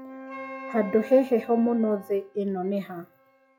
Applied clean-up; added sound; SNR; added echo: classical method log-MMSE.